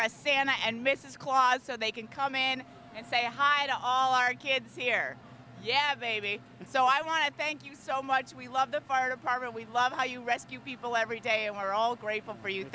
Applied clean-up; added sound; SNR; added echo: none; none; none; none.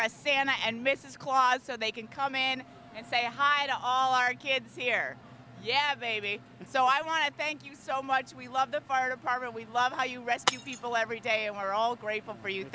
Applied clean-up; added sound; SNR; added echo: none; Shatter; 10 dB; none.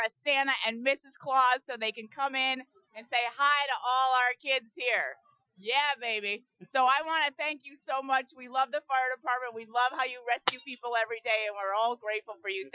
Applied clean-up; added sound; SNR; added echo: classical method Wiener filter.